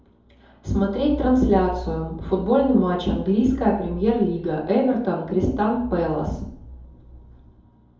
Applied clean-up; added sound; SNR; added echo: none; none; none; reverberation time 2.6 s.